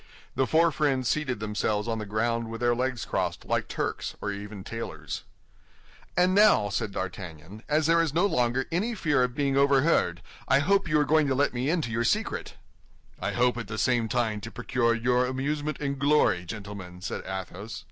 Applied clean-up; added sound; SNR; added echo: none; none; none; none.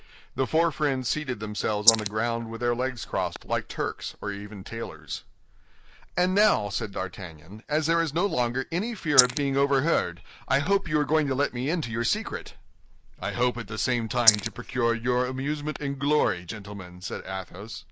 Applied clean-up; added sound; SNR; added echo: neural mask model Resemble Enhance denoiser.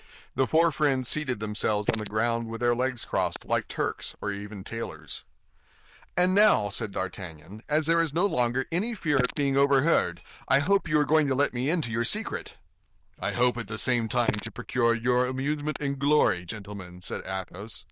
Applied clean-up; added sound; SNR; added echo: neural diffusion model UNIVERSE++.